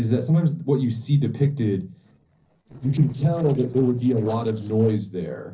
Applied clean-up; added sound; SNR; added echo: neural separator model SepFormer DNS4.